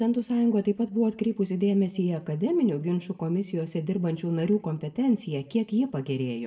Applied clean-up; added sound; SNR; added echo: none; none; none; reverberation time 0.5 s.